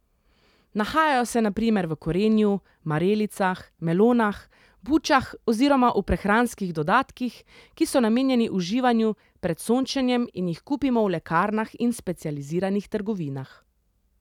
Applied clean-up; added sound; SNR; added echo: none; none; none; none.